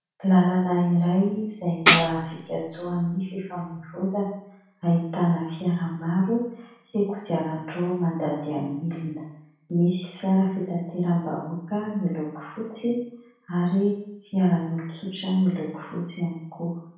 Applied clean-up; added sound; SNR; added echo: none; Tambourine; -1 dB; reverberation time 0.7 s.